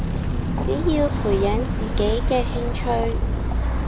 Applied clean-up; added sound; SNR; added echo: none; Walk, footsteps; -3 dB; none.